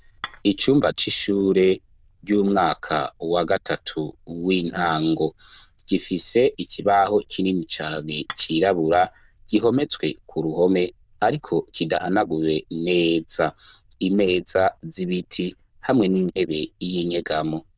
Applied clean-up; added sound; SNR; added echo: neural diffusion model UNIVERSE++.